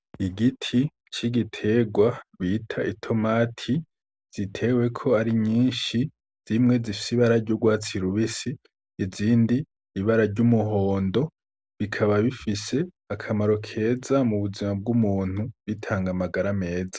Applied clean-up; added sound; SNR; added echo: none; none; none; none.